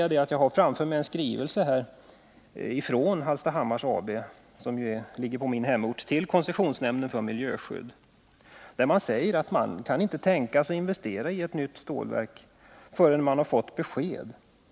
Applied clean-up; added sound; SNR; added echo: none; none; none; none.